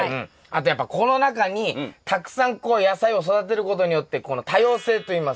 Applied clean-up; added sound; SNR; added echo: none; none; none; none.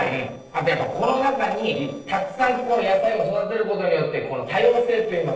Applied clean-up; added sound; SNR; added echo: neural separator model SepFormer DNS4.